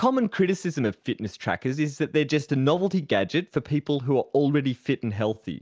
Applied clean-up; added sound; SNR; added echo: none; none; none; none.